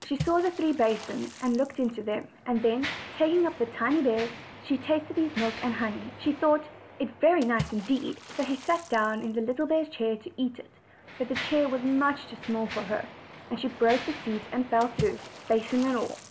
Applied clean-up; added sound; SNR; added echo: none; Mechanisms + Water / Splash, splatter; 13 dB; none.